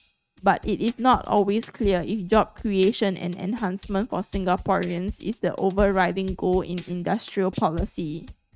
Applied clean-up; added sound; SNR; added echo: neural mask model RNNoise.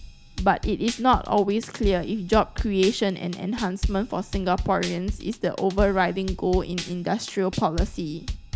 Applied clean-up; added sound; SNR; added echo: none; Drum kit; 7 dB; none.